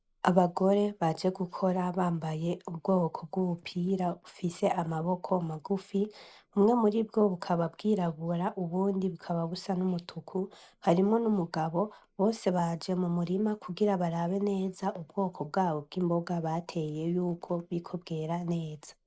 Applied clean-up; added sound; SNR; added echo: neural mask model Resemble Enhance denoiser.